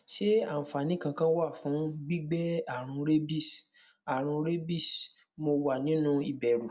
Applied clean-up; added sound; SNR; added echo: none; none; none; none.